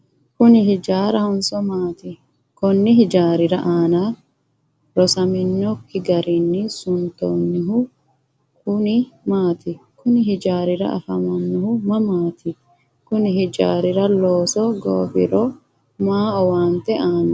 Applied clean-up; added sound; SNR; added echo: none; none; none; none.